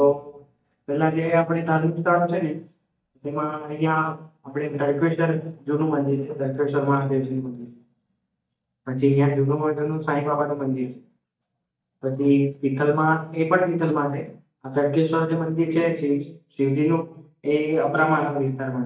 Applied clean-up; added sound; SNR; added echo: neural mask model DeepFilterNet 3.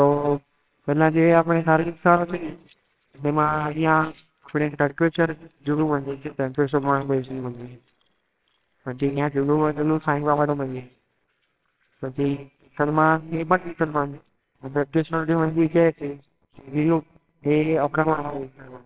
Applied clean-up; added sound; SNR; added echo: neural separator model SepFormer WHAMR!.